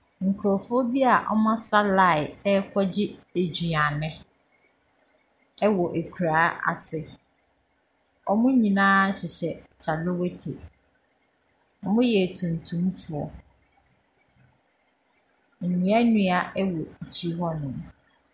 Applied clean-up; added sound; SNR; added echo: none; none; none; none.